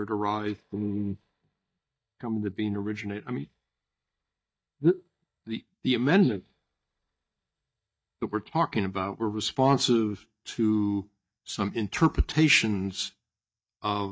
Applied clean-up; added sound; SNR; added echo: neural mask model DeepFilterNet 3.